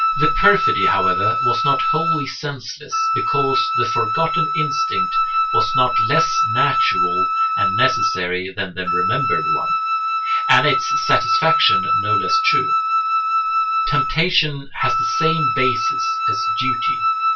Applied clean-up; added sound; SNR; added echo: none; Wind instrument, woodwind instrument; -4 dB; reverberation time 0.2 s.